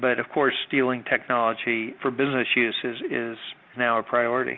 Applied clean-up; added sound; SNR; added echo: none; none; none; none.